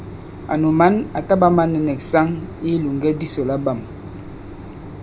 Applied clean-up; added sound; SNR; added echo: none; Mechanisms; 14 dB; none.